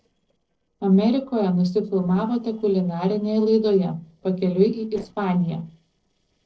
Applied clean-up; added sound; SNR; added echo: neural separator model SepFormer DNS4.